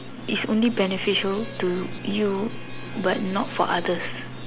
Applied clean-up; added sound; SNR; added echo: none; Harmonica; 19 dB; none.